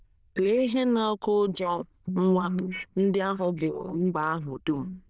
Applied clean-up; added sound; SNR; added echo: neural diffusion model UNIVERSE++.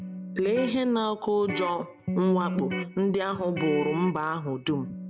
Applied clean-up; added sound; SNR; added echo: none; Electric guitar; 7 dB; none.